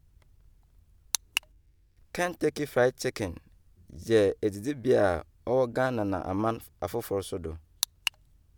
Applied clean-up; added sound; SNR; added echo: none; none; none; none.